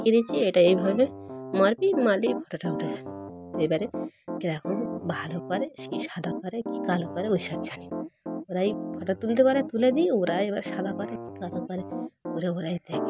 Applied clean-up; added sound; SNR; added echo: none; Piano; 8 dB; none.